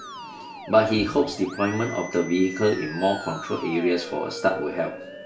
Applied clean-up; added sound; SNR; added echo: none; Musical instrument; 13 dB; reverberation time 0.2 s.